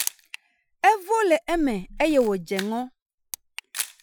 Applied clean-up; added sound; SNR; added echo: classical method Wiener filter.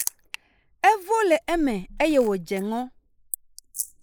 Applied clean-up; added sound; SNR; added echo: neural mask model Resemble Enhance denoiser.